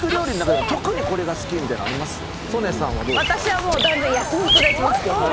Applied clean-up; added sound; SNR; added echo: none; Bird vocalization, bird call, bird song; 1 dB; none.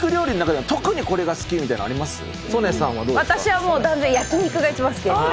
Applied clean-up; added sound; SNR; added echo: none; none; none; none.